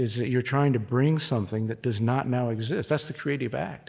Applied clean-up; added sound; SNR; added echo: none; none; none; none.